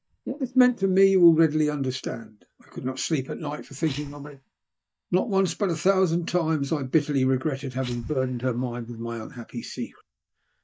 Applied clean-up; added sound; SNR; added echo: neural mask model DeepFilterNet 3.